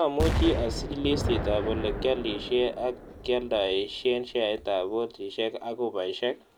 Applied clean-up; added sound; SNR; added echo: none; Explosion; 6 dB; none.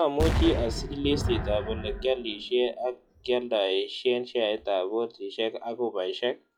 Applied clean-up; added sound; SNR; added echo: classical method log-MMSE.